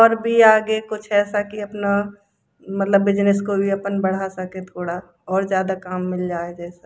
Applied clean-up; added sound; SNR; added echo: none; none; none; none.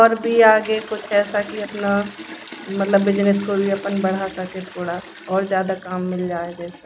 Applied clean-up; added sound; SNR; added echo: none; Toilet flush; 16 dB; none.